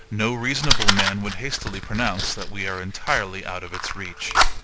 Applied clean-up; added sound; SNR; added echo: none; Fire; -3 dB; none.